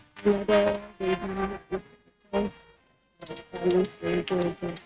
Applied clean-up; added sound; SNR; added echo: neural mask model RNNoise.